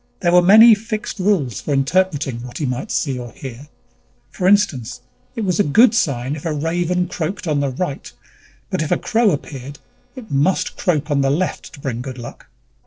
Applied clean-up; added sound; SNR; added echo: neural separator model SepFormer DNS4.